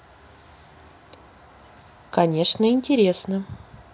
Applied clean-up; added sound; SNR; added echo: none; none; none; none.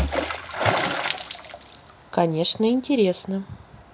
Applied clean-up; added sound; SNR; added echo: none; Water / Splash, splatter; 3 dB; none.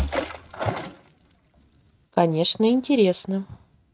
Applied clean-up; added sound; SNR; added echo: neural mask model RNNoise.